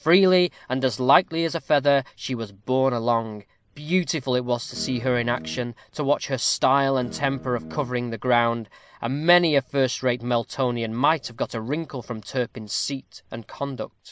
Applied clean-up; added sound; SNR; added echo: none; Guitar; 14 dB; none.